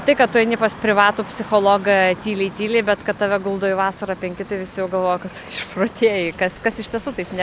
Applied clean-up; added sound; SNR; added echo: none; none; none; none.